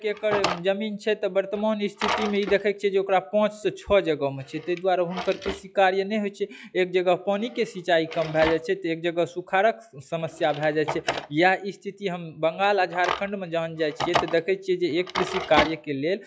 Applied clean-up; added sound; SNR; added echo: classical method log-MMSE.